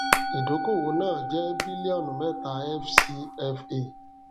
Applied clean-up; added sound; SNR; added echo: none; Musical instrument + Hands; -1 dB; none.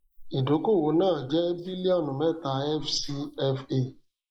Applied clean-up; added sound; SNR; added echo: neural mask model Resemble Enhance denoiser.